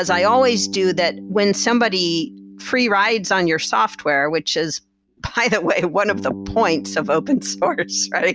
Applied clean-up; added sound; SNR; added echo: none; Bass guitar; 16 dB; none.